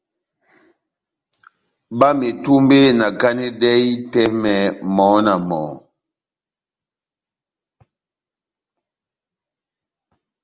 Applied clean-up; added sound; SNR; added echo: none; none; none; none.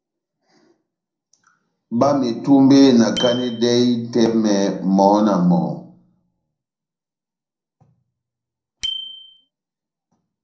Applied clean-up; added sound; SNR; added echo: none; Bicycle bell; 19 dB; reverberation time 0.6 s.